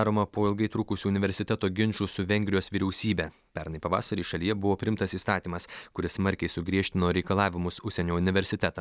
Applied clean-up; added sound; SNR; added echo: none; none; none; none.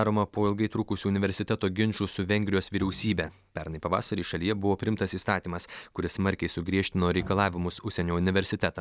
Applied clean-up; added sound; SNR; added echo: none; Bowed string instrument; 17 dB; none.